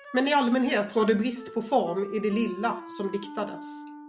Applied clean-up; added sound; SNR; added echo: none; Wind instrument, woodwind instrument; 15 dB; none.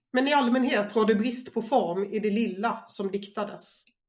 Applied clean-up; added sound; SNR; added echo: neural mask model Resemble Enhance denoiser.